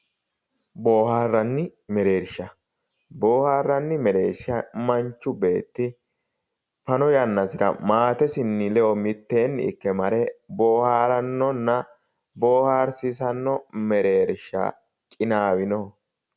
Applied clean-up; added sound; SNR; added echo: none; none; none; none.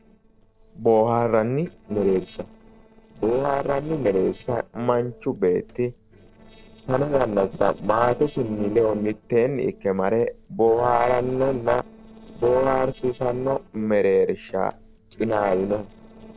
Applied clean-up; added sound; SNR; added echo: neural separator model SepFormer DNS4.